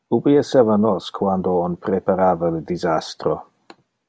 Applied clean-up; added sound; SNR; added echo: none; none; none; none.